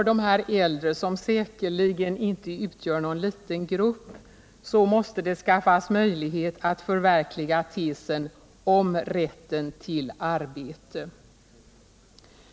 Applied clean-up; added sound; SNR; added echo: none; none; none; none.